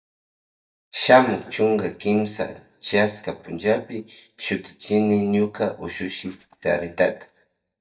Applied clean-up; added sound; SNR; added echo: neural mask model DeepFilterNet 3.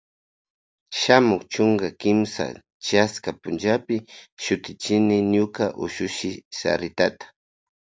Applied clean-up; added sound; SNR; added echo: none; none; none; none.